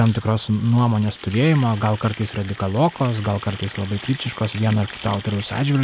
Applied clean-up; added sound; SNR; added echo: none; Water tap, faucet; 17 dB; none.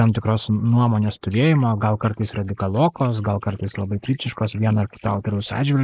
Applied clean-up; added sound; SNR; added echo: neural mask model Resemble Enhance denoiser.